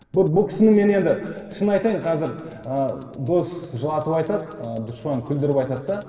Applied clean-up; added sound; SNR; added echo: none; Tick-tock; 18 dB; reverberation time 2.0 s.